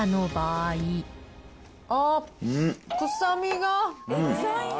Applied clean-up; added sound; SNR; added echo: none; none; none; none.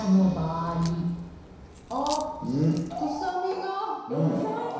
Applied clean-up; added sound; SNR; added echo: none; Crack; 18 dB; reverberation time 1.0 s.